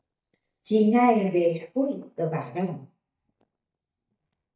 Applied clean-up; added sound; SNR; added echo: neural mask model DeepFilterNet 3.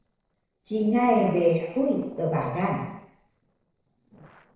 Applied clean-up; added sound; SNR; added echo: neural separator model SepFormer DNS4.